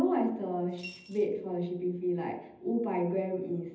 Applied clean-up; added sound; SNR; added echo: none; Coin (dropping) / Glass; 18 dB; reverberation time 0.8 s.